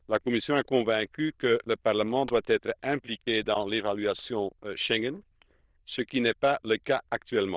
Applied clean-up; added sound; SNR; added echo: neural diffusion model UNIVERSE++.